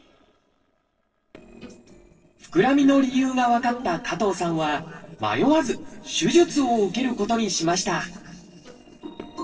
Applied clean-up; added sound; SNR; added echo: neural separator model SepFormer DNS4.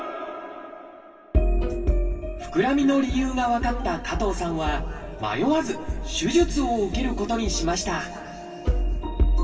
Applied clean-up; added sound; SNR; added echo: none; Bowed string instrument; 18 dB; reverberation time 3.0 s.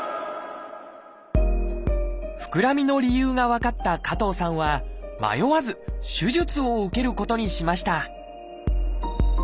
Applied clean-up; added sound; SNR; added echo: none; none; none; none.